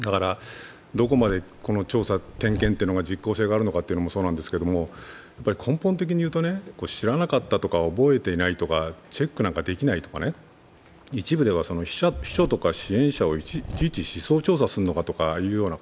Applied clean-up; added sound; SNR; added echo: none; Zipper (clothing); 13 dB; none.